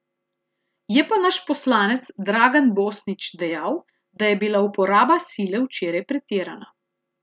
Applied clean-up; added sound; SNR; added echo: none; none; none; none.